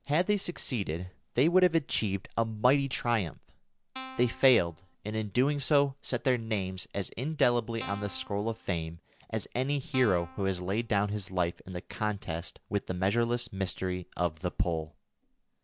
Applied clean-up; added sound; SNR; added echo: none; Guitar; 15 dB; none.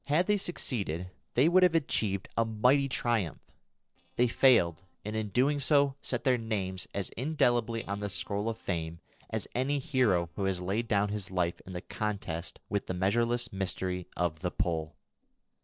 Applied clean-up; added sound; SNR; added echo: neural separator model SepFormer DNS4.